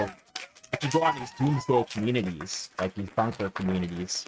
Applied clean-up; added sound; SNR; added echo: neural mask model RNNoise.